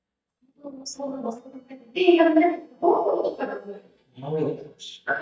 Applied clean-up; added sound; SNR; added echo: neural mask model DeepFilterNet 3.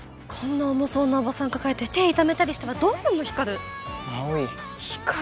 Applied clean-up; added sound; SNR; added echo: none; none; none; none.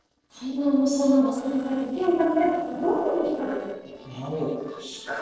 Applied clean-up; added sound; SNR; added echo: neural separator model SepFormer DNS4.